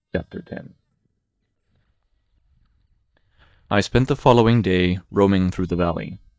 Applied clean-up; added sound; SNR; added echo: neural mask model DeepFilterNet 3.